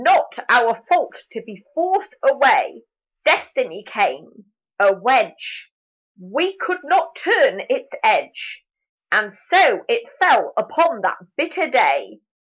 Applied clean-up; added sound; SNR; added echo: neural mask model Resemble Enhance denoiser.